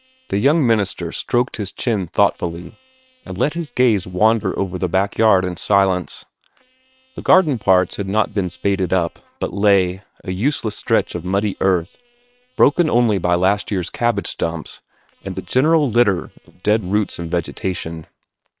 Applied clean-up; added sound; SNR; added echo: neural separator model SepFormer WHAM!.